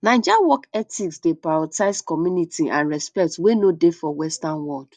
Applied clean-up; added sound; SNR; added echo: none; none; none; none.